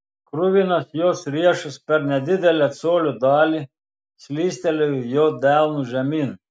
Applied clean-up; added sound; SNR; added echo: none; none; none; none.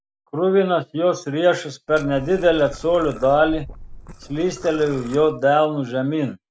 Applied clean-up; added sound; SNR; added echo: none; Liquid; 16 dB; none.